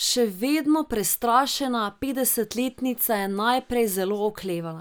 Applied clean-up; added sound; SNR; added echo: none; none; none; none.